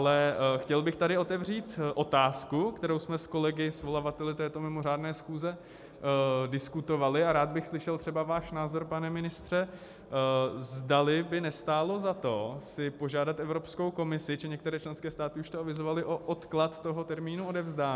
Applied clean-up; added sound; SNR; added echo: none; none; none; none.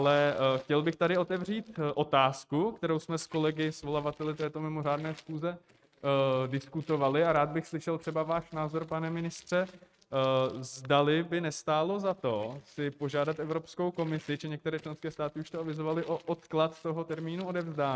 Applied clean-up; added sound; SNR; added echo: neural mask model RNNoise.